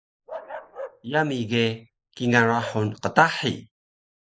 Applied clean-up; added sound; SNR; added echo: neural mask model Resemble Enhance denoiser.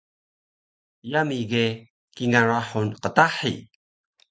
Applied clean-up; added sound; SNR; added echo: none; none; none; none.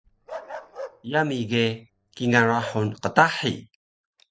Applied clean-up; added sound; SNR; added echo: none; Bark; 16 dB; none.